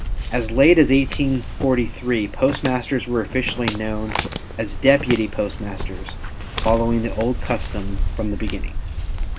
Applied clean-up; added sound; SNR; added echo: none; Walk, footsteps; 4 dB; none.